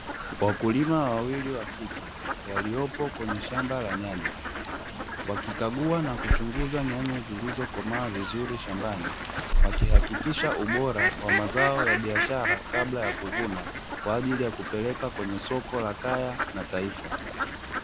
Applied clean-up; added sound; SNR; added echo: none; Fowl; -1 dB; none.